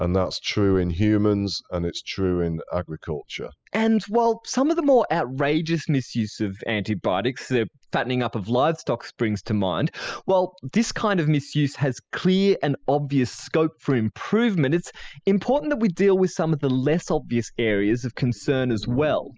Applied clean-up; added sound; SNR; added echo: classical method spectral subtraction.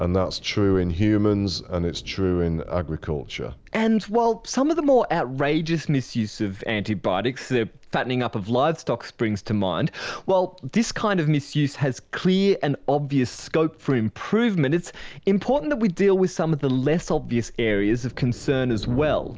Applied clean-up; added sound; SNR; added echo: none; Thunder; 19 dB; none.